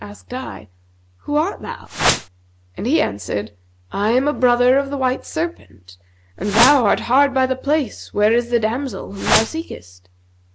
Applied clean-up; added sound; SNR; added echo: none; Whoosh, swoosh, swish; -1 dB; none.